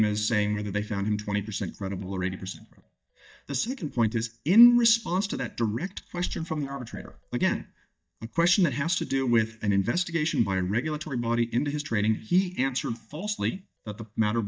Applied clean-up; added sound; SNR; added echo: neural mask model DeepFilterNet 3.